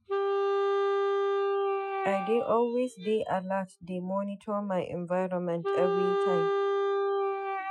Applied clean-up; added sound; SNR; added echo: classical method Wiener filter.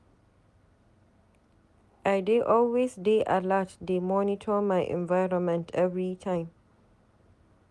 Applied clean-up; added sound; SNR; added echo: none; none; none; none.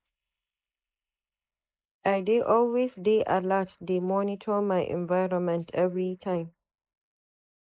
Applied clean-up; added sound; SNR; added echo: neural mask model Resemble Enhance denoiser.